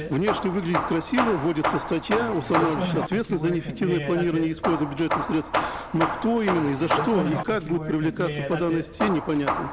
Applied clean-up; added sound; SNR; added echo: none; Hammer / Wood; 3 dB; none.